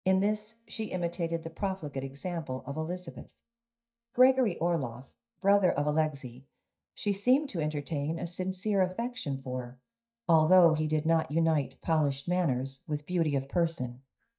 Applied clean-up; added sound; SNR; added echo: neural mask model DeepFilterNet 3.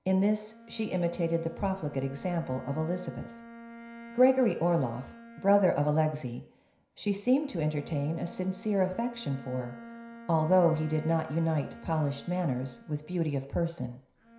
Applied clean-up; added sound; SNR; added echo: none; Bowed string instrument; 18 dB; reverberation time 0.5 s.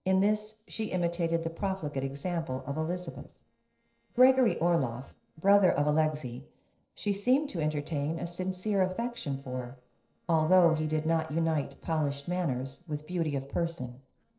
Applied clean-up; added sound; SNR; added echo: neural separator model SepFormer DNS4.